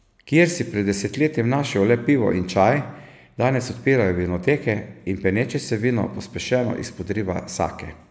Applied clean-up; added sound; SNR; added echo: none; none; none; none.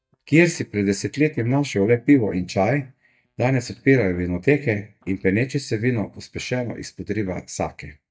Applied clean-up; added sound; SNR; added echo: neural mask model DeepFilterNet 3.